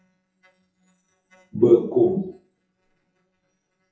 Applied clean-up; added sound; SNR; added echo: classical method WPE with log-MMSE.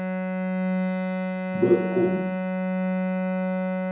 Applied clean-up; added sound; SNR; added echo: none; Bowed string instrument; -4 dB; reverberation time 0.7 s.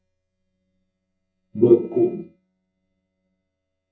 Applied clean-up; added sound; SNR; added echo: neural mask model DeepFilterNet 3.